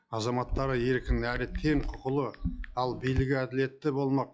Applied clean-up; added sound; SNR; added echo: classical method log-MMSE.